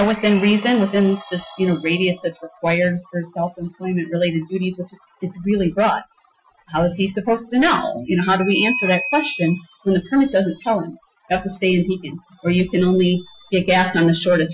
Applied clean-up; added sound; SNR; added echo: classical method Wiener filter.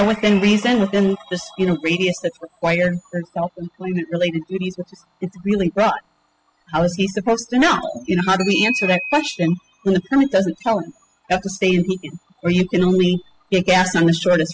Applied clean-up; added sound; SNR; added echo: classical method spectral subtraction.